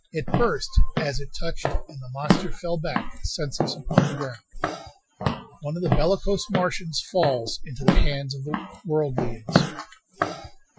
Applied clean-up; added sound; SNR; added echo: classical method Wiener filter.